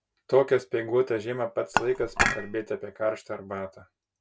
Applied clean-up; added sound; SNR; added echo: none; Dishes, pots, and pans / Chink, clink; 0 dB; none.